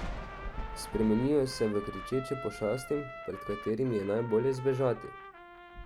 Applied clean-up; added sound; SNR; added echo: none; Trumpet + Thunder; 10 dB; none.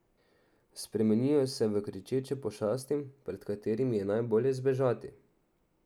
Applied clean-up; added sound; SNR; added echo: none; none; none; none.